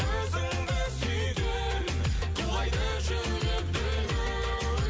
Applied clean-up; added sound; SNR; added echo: none; none; none; none.